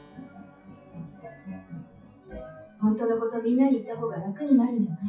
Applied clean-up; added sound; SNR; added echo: classical method WPE with log-MMSE.